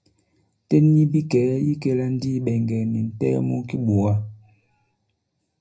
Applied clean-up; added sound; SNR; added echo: none; none; none; reverberation time 0.5 s.